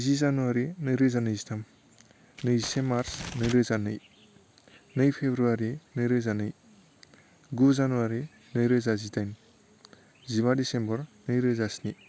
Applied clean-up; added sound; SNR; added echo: none; Crumpling, crinkling; 13 dB; none.